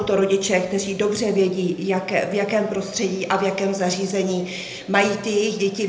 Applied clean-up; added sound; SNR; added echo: none; none; none; reverberation time 0.6 s.